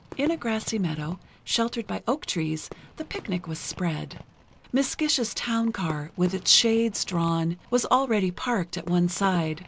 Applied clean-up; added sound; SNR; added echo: none; Fireworks; 19 dB; none.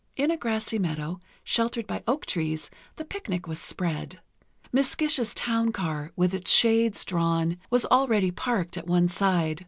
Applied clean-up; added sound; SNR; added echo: none; none; none; none.